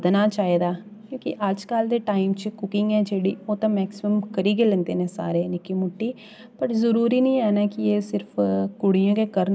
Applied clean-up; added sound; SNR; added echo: none; none; none; none.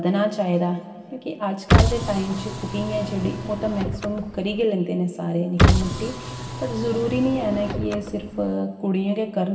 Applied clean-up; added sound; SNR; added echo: none; Car; -1 dB; reverberation time 2.0 s.